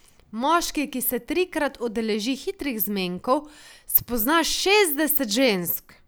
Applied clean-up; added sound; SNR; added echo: none; none; none; none.